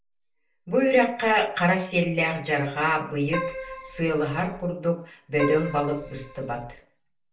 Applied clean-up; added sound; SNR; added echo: none; Keyboard (musical); 9 dB; reverberation time 0.3 s.